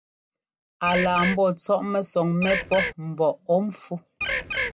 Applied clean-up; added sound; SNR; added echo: none; Bird; 2 dB; none.